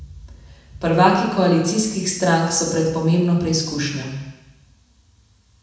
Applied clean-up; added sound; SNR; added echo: none; none; none; reverberation time 1.0 s.